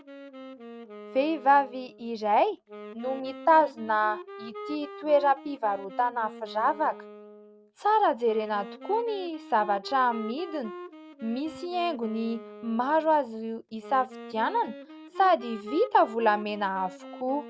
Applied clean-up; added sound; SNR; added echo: none; Wind instrument, woodwind instrument; 15 dB; none.